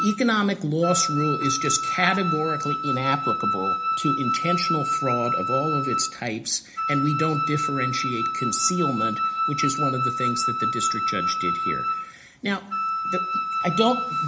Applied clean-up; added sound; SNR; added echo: none; Wind instrument, woodwind instrument; 0 dB; reverberation time 0.4 s.